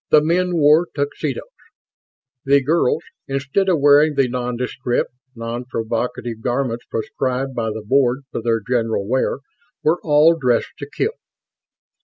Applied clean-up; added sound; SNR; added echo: none; none; none; none.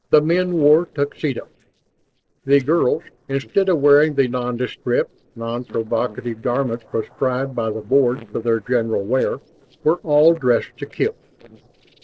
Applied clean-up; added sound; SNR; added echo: neural separator model SepFormer DNS4.